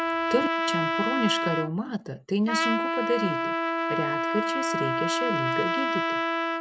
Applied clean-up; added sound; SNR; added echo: none; Trumpet; -3 dB; none.